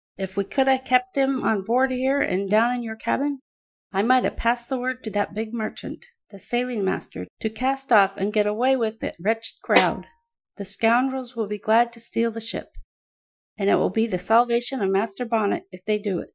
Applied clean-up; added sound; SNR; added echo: classical method Wiener filter.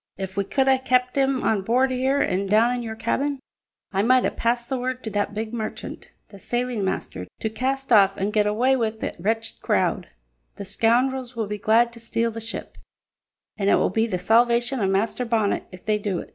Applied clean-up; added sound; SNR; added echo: none; none; none; none.